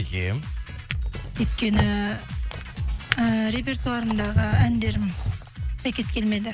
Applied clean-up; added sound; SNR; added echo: none; Drawer open or close; 3 dB; none.